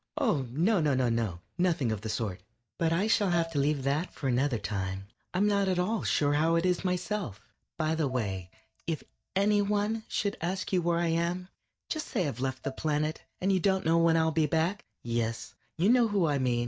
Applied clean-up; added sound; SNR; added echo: neural mask model DeepFilterNet 3.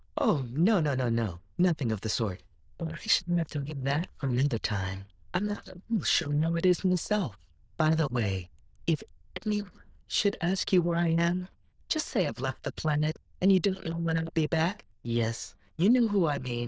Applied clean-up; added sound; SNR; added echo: neural diffusion model UNIVERSE++.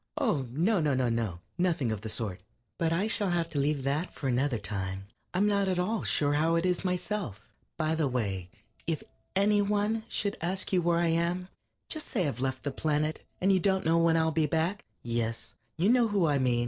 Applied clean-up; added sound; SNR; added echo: neural separator model SepFormer DNS4.